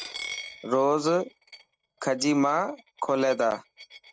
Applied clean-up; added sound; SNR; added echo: neural mask model RNNoise.